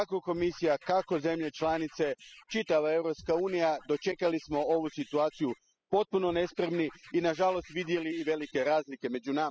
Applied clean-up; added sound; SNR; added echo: classical method spectral subtraction.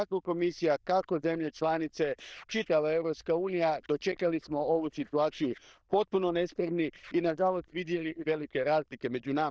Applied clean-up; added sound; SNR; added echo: neural diffusion model UNIVERSE++.